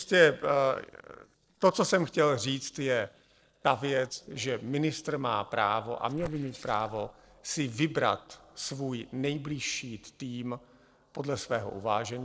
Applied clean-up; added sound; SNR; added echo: neural separator model SepFormer DNS4.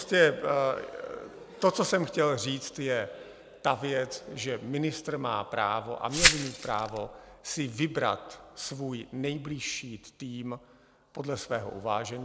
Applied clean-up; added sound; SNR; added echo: none; Glass; -3 dB; none.